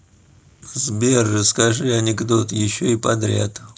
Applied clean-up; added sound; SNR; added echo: neural mask model Resemble Enhance denoiser.